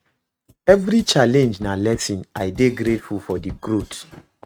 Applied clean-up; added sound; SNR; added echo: neural mask model RNNoise.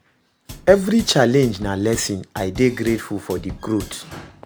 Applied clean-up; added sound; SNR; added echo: none; Drum / Drum kit; 16 dB; none.